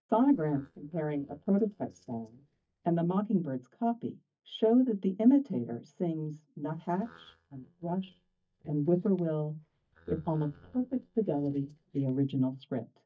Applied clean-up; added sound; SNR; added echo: neural mask model DeepFilterNet 3.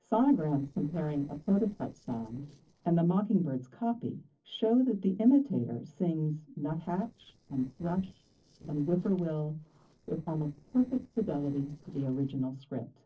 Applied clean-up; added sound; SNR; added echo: neural separator model SepFormer DNS4.